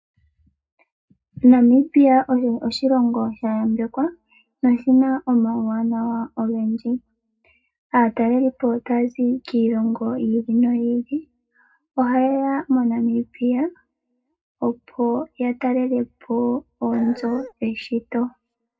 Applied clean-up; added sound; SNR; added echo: none; Dog; 15 dB; reverberation time 0.3 s.